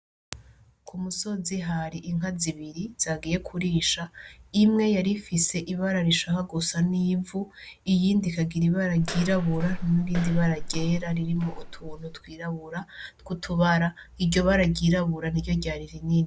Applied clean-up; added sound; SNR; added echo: none; Walk, footsteps; 6 dB; none.